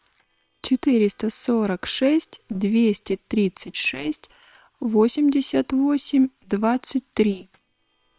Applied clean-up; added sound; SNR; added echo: neural separator model SepFormer WHAM!.